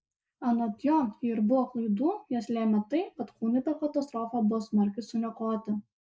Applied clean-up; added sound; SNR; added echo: neural mask model Resemble Enhance denoiser.